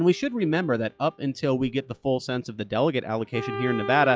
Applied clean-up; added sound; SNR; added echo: classical method log-MMSE.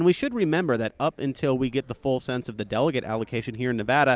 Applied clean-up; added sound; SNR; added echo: none; none; none; none.